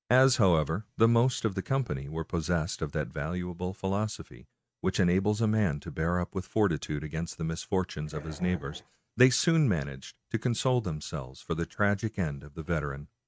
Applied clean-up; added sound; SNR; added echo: neural mask model RNNoise.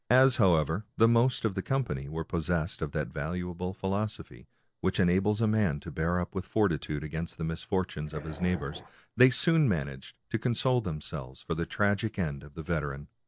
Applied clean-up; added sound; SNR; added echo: neural separator model SepFormer DNS4.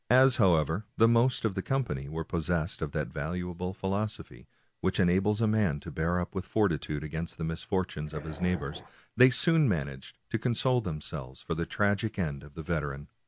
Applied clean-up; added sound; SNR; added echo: none; Dog; 16 dB; none.